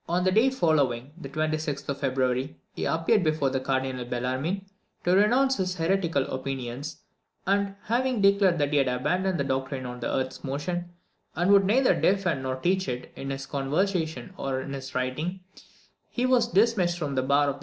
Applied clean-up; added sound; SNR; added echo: none; none; none; none.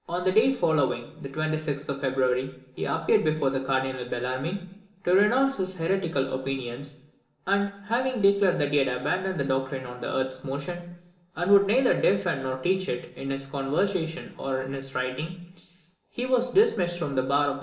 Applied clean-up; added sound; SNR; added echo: none; none; none; reverberation time 0.7 s.